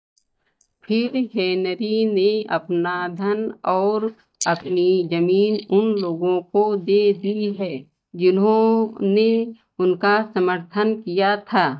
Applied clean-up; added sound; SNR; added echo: neural mask model DeepFilterNet 3.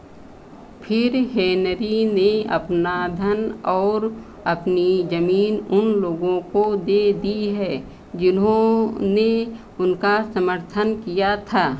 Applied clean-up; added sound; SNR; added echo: none; none; none; none.